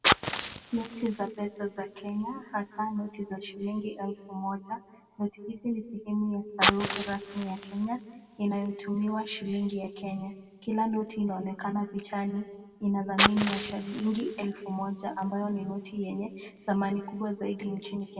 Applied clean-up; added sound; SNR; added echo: none; Fire; 1 dB; reverberation time 1.6 s.